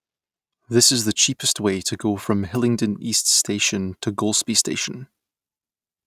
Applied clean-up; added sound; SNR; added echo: neural mask model RNNoise.